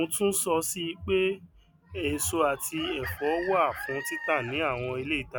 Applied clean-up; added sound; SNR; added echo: none; Chicken, rooster; 11 dB; none.